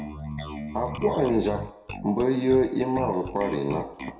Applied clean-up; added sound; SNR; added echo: none; Bass guitar; 10 dB; reverberation time 0.6 s.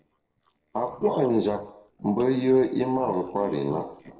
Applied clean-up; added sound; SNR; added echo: neural separator model SepFormer DNS4.